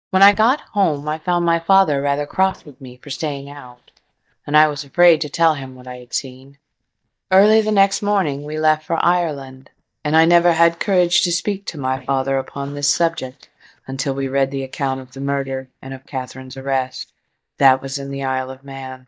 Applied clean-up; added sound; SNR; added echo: neural mask model DeepFilterNet 3.